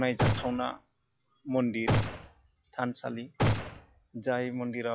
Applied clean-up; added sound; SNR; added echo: classical method log-MMSE.